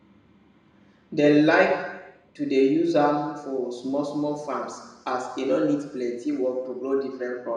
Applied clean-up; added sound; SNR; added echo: none; none; none; reverberation time 1.0 s.